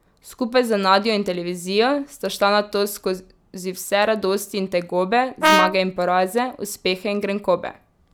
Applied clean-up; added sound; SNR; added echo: none; Brass instrument; -2 dB; none.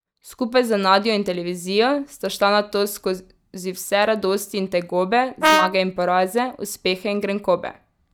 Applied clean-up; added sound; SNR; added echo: neural mask model DeepFilterNet 3.